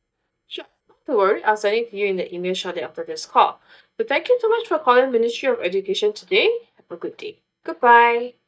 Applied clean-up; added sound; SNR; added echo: neural mask model DeepFilterNet 3.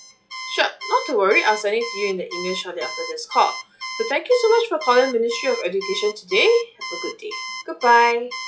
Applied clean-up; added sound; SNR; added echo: classical method log-MMSE.